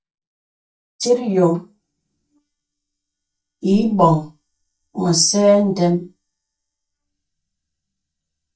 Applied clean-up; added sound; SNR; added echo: neural mask model DeepFilterNet 3.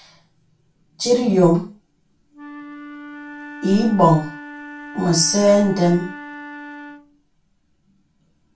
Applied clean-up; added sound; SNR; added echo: none; Wind instrument, woodwind instrument; 17 dB; reverberation time 0.3 s.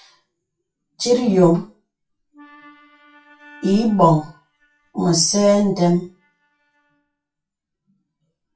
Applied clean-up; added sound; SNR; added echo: classical method WPE with log-MMSE.